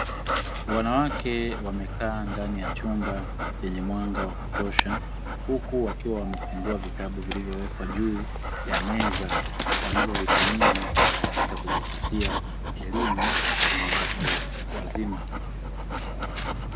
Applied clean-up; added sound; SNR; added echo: none; Dog; -5 dB; none.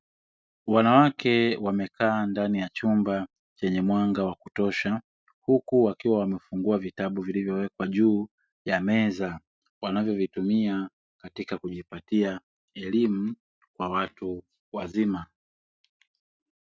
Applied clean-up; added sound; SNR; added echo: none; none; none; none.